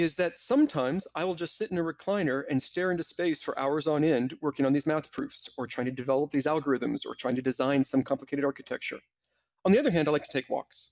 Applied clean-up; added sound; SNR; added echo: none; none; none; none.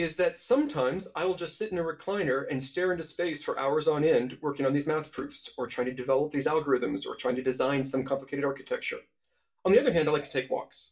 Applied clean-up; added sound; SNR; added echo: none; none; none; reverberation time 0.2 s.